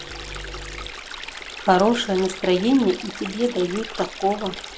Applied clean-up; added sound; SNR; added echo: none; Stream; 12 dB; none.